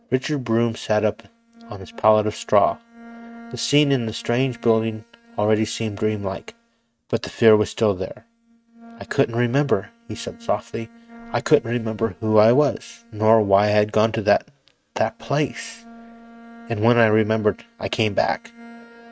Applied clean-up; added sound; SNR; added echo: neural mask model RNNoise.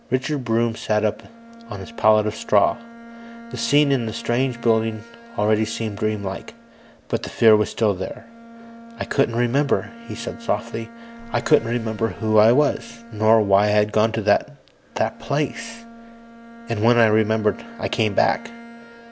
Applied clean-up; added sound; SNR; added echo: none; Bowed string instrument; 19 dB; none.